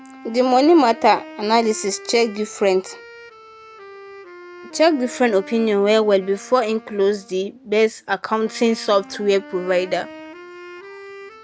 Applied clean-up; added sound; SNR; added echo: none; Wind instrument, woodwind instrument; 19 dB; none.